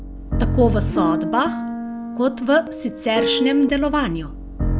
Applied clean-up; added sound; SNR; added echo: none; Piano; 2 dB; none.